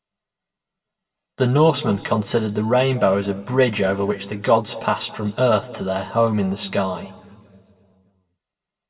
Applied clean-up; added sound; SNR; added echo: none; none; none; reverberation time 1.5 s.